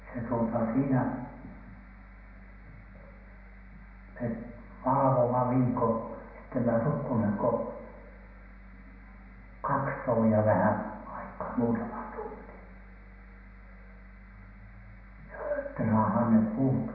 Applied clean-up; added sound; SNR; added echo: none; none; none; reverberation time 0.9 s.